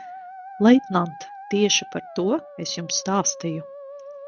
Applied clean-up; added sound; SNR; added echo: none; Musical instrument; 16 dB; none.